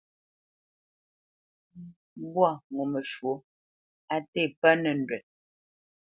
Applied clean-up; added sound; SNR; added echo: none; none; none; none.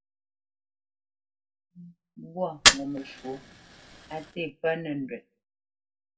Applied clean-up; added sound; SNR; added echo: none; Fire; -5 dB; reverberation time 0.2 s.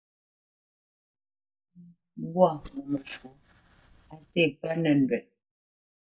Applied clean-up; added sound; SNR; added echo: neural mask model DeepFilterNet 3.